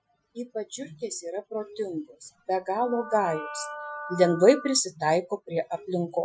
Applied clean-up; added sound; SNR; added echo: classical method Wiener filter.